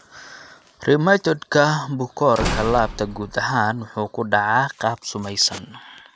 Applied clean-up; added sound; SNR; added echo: none; Slam / Wood; 9 dB; none.